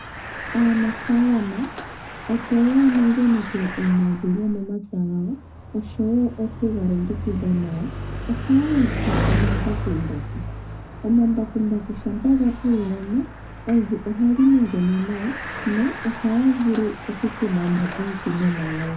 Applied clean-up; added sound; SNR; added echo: none; Bicycle; 9 dB; reverberation time 0.3 s.